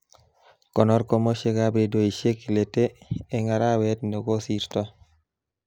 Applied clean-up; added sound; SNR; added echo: none; none; none; none.